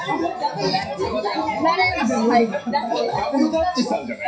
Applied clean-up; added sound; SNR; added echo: classical method WPE with log-MMSE.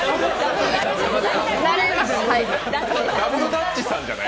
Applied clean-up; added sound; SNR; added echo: none; none; none; none.